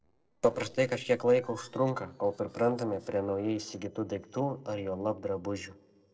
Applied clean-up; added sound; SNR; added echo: neural separator model SepFormer DNS4.